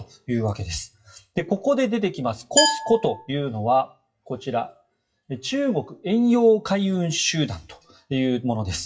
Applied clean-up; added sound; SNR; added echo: classical method WPE with log-MMSE.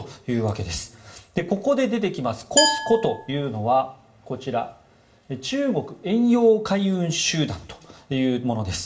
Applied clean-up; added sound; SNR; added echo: none; Glass; 3 dB; reverberation time 0.5 s.